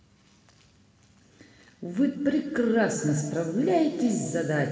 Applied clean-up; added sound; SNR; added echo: none; none; none; reverberation time 2.3 s.